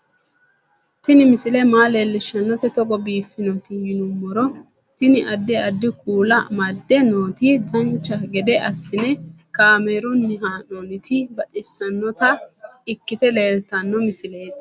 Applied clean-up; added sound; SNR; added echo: none; none; none; none.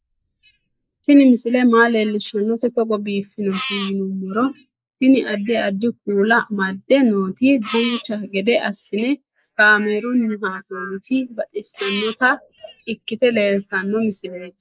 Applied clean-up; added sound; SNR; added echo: neural mask model Resemble Enhance denoiser.